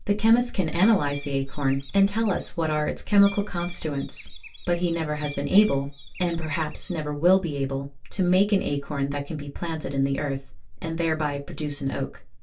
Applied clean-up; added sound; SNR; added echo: none; Bird; 20 dB; reverberation time 0.2 s.